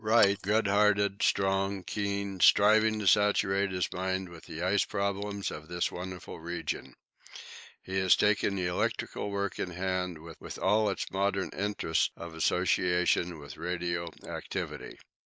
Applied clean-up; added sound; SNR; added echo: neural mask model Resemble Enhance denoiser.